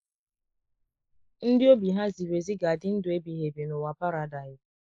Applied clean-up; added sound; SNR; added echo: neural mask model Resemble Enhance denoiser.